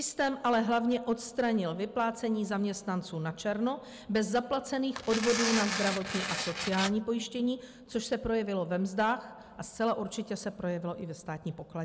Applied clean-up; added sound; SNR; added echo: none; Tearing; 3 dB; none.